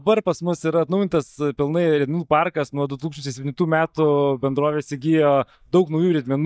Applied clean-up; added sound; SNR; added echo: neural mask model DeepFilterNet 3.